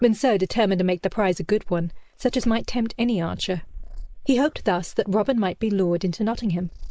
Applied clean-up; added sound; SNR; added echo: neural mask model Resemble Enhance denoiser.